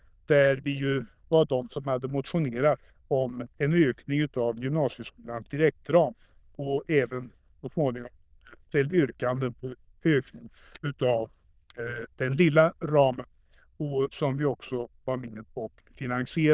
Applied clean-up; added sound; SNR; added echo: neural diffusion model UNIVERSE++.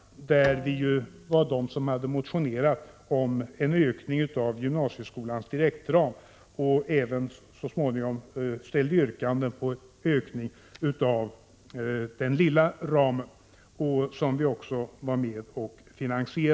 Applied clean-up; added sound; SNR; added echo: none; Bowed string instrument; 17 dB; none.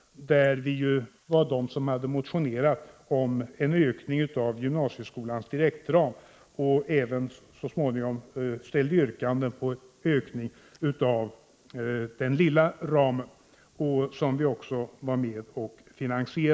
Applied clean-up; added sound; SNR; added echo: neural mask model Resemble Enhance denoiser.